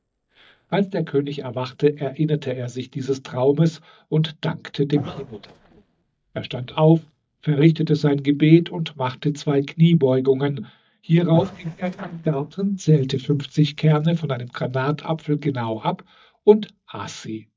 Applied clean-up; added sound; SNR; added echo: neural mask model DeepFilterNet 3.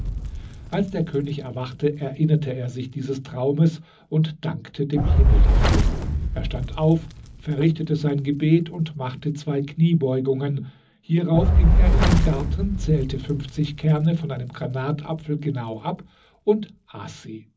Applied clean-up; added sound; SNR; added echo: none; Fire; 0 dB; reverberation time 0.4 s.